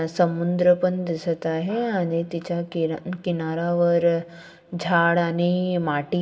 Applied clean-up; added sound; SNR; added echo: none; none; none; reverberation time 0.3 s.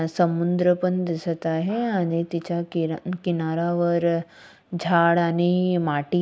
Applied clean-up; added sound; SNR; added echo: none; none; none; none.